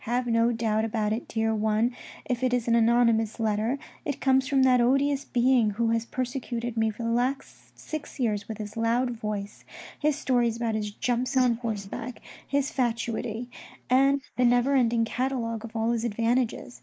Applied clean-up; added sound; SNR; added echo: neural mask model Resemble Enhance denoiser.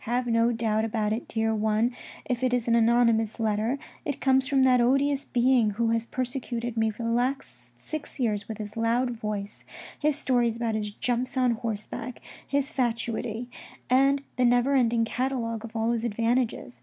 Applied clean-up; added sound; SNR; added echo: none; none; none; none.